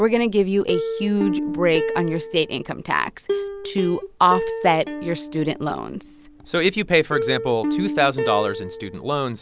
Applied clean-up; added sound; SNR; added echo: none; Plucked string instrument; 6 dB; none.